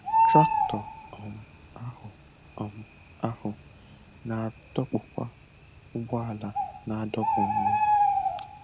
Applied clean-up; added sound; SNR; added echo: none; Bird; -5 dB; none.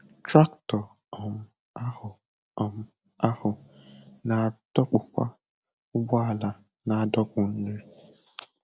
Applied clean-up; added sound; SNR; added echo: none; none; none; none.